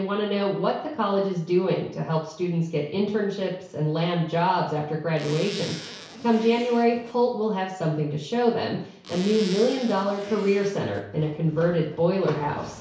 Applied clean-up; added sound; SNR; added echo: none; Zipper (clothing); 15 dB; reverberation time 0.6 s.